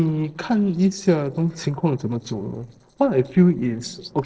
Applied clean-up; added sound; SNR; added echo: neural separator model SepFormer DNS4.